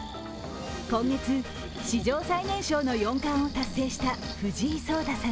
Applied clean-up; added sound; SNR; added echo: none; Breathing; 13 dB; none.